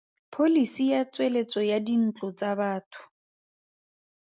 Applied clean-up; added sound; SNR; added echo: none; none; none; none.